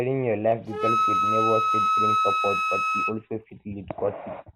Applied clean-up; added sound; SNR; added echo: none; Wind instrument, woodwind instrument; -3 dB; none.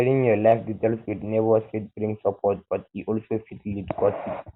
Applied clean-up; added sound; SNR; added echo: none; none; none; none.